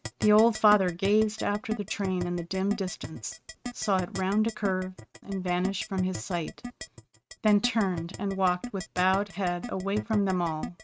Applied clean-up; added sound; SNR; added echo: neural mask model RNNoise.